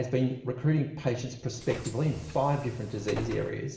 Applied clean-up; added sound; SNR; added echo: none; Bus; 12 dB; reverberation time 0.8 s.